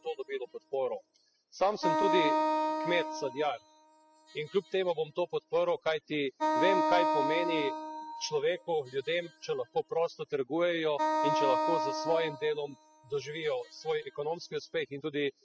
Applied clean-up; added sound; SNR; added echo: classical method spectral subtraction.